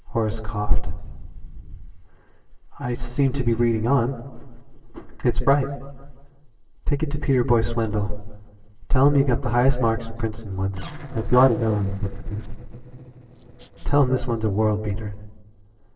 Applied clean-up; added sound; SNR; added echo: neural separator model SepFormer DNS4.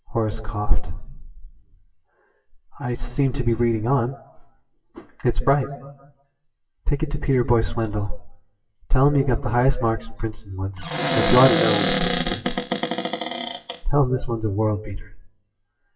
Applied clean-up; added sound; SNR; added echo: classical method WPE with log-MMSE.